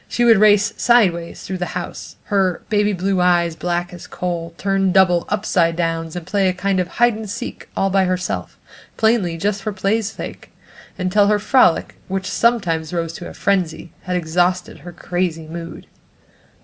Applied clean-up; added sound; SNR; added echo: none; none; none; none.